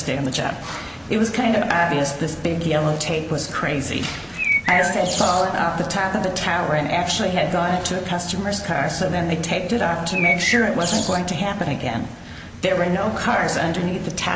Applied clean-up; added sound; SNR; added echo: none; Bird; 2 dB; none.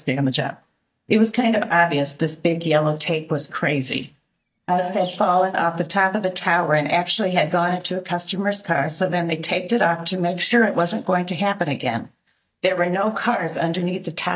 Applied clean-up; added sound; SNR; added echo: neural mask model DeepFilterNet 3.